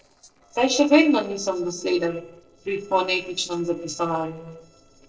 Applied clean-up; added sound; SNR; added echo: neural separator model SepFormer DNS4.